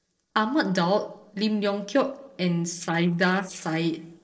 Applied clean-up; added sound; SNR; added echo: neural separator model SepFormer DNS4.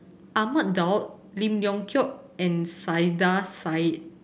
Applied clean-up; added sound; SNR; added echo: none; none; none; none.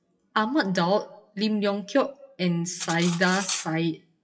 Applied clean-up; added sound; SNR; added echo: classical method WPE with log-MMSE.